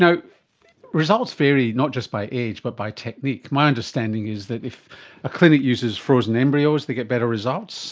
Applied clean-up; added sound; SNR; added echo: none; none; none; none.